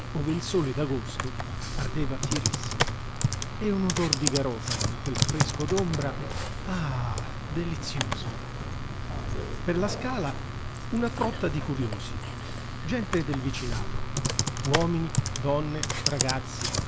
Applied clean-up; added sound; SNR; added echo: none; Computer keyboard; -1 dB; none.